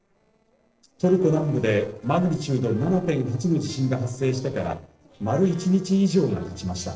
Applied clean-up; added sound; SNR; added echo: neural separator model SepFormer DNS4.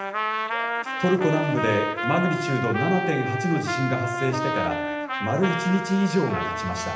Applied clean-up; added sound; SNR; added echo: none; Trumpet; 3 dB; reverberation time 0.8 s.